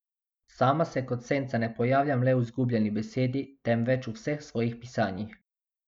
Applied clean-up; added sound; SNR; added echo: none; none; none; none.